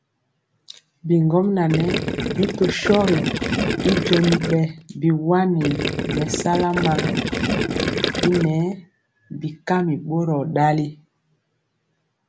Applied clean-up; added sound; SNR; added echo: none; Gurgling; 2 dB; none.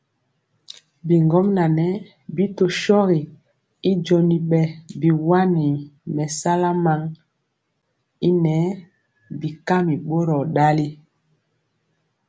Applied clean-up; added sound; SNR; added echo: none; none; none; none.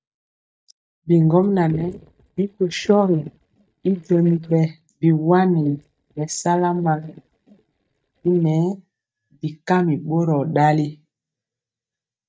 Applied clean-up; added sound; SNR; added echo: neural mask model DeepFilterNet 3.